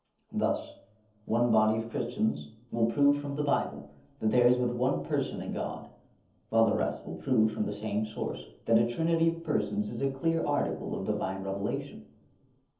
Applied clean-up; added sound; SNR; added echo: none; none; none; reverberation time 0.7 s.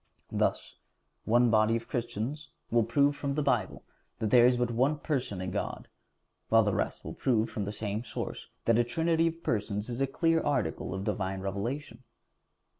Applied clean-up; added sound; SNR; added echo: none; none; none; none.